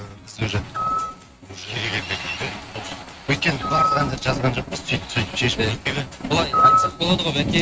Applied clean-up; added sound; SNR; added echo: neural mask model RNNoise.